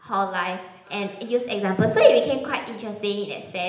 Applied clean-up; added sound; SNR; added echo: none; none; none; reverberation time 0.8 s.